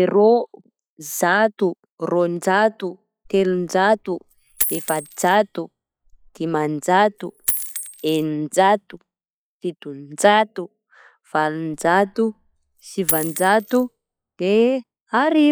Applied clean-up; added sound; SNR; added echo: classical method log-MMSE.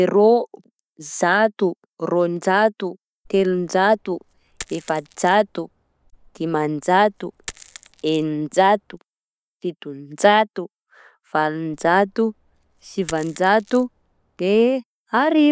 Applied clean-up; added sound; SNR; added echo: none; Coin (dropping); 11 dB; none.